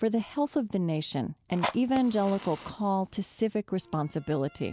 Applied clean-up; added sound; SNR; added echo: none; Fire; 10 dB; none.